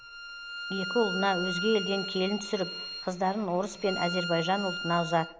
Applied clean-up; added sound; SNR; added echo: none; Bowed string instrument; 7 dB; none.